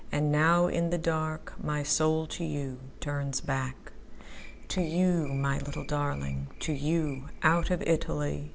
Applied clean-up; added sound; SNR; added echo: none; Cricket + Walk, footsteps; 20 dB; none.